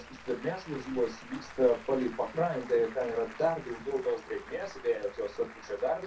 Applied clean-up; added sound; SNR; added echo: none; Applause; 16 dB; reverberation time 0.3 s.